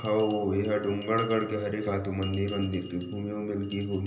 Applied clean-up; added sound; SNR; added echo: none; Bell; 13 dB; reverberation time 1.4 s.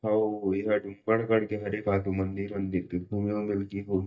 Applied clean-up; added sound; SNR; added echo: neural mask model DeepFilterNet 3.